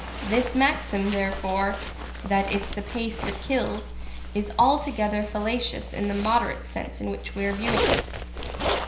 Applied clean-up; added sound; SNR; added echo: none; Zipper (clothing); 6 dB; reverberation time 0.5 s.